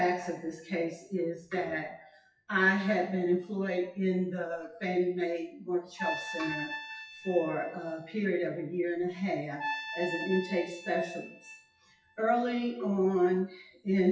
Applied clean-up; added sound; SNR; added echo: classical method WPE with log-MMSE.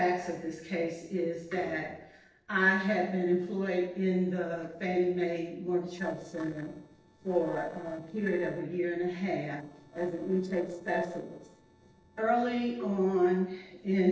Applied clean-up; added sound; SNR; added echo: neural separator model SepFormer DNS4.